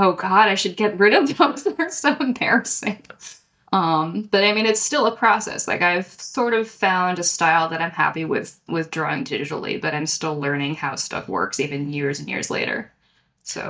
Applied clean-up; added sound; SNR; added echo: neural mask model DeepFilterNet 3.